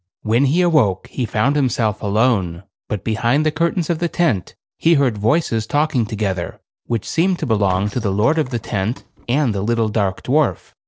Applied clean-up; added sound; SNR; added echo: neural separator model SepFormer DNS4.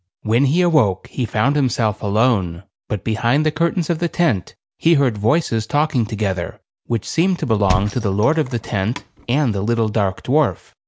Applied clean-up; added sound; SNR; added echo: none; Thump, thud; 9 dB; none.